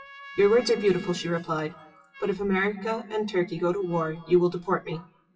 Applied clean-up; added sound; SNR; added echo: classical method WPE with log-MMSE.